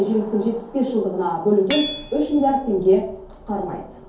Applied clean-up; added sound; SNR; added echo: none; Hammer / Chink, clink; 14 dB; reverberation time 2.4 s.